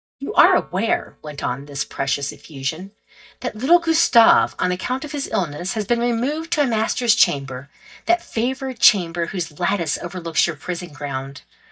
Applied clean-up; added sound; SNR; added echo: neural mask model DeepFilterNet 3.